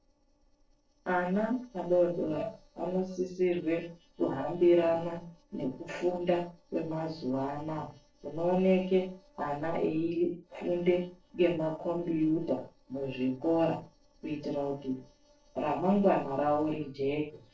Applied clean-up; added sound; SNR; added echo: neural separator model SepFormer DNS4.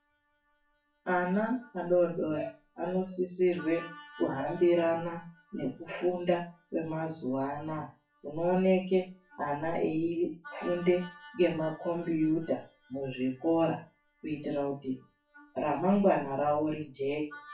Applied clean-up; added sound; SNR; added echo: classical method WPE with log-MMSE.